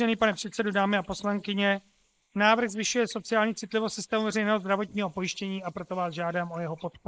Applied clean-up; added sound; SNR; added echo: neural mask model Resemble Enhance denoiser.